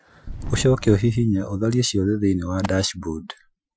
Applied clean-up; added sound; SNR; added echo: classical method Wiener filter.